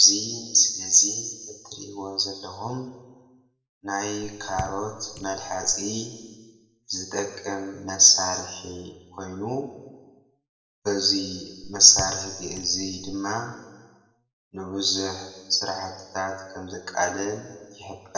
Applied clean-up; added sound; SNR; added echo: none; Raindrop / Drip; 14 dB; reverberation time 1.2 s.